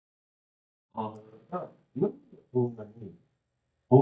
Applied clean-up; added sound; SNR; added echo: neural mask model DeepFilterNet 3.